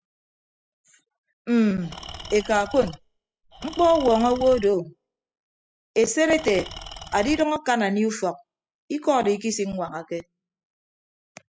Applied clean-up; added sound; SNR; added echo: classical method spectral subtraction.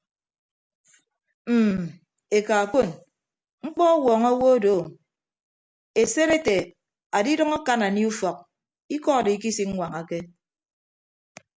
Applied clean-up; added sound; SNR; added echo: none; none; none; none.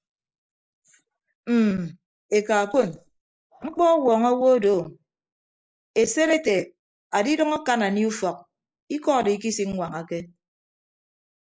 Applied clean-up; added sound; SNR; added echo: neural mask model Resemble Enhance denoiser.